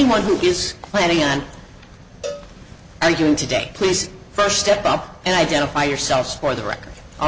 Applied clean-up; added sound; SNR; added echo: none; Cowbell; 18 dB; none.